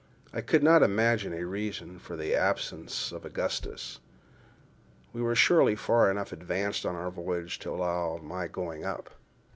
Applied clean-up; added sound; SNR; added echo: none; none; none; none.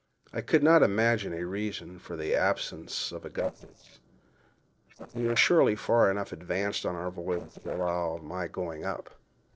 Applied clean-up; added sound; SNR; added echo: neural separator model SepFormer DNS4.